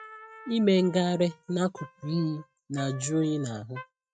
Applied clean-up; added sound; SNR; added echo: neural mask model RNNoise.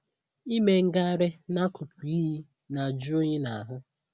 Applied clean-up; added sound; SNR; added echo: none; none; none; none.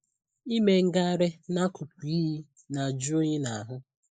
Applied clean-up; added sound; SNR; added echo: neural mask model Resemble Enhance denoiser.